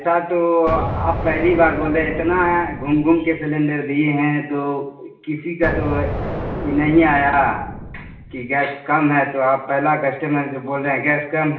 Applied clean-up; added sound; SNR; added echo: none; Explosion; 7 dB; reverberation time 0.7 s.